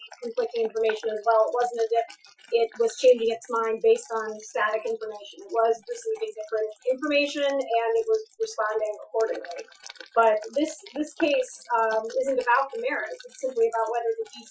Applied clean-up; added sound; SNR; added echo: classical method Wiener filter.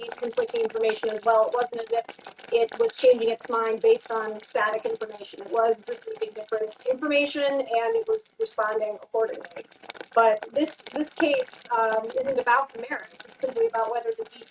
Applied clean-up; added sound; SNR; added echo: neural mask model RNNoise.